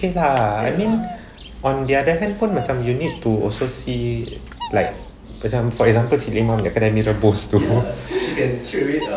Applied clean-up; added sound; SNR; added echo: none; Bird vocalization, bird call, bird song; 18 dB; none.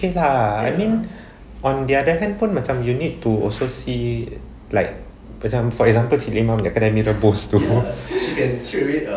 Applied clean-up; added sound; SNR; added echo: none; none; none; none.